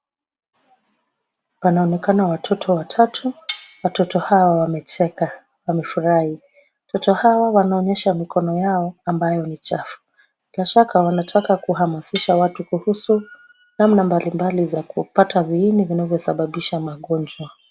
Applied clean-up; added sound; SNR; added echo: none; Cutlery, silverware; 18 dB; none.